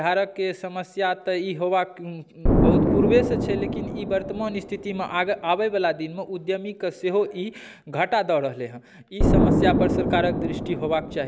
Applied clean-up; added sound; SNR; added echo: none; Explosion; 0 dB; none.